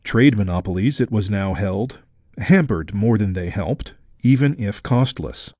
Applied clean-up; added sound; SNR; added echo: neural mask model Resemble Enhance denoiser.